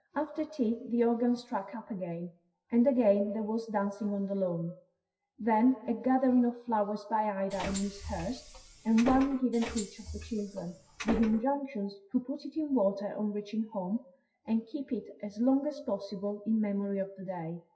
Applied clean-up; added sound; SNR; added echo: classical method WPE with log-MMSE.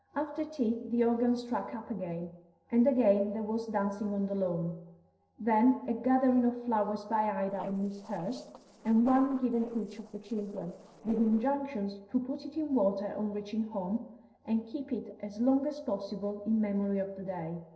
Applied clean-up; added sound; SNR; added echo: neural separator model SepFormer DNS4.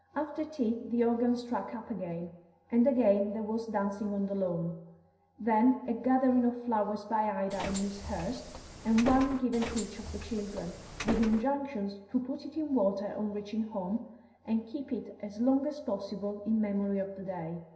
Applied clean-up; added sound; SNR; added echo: none; Bus; 8 dB; reverberation time 0.9 s.